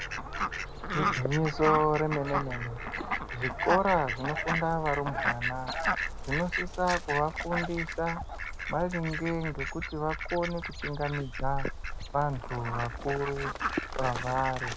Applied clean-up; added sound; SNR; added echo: none; Fowl; 2 dB; none.